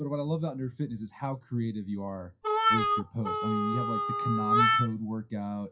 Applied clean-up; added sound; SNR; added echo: classical method WPE with log-MMSE.